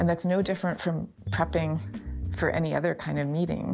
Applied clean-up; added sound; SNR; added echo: none; none; none; none.